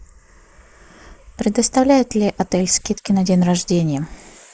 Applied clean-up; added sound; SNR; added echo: neural mask model Resemble Enhance denoiser.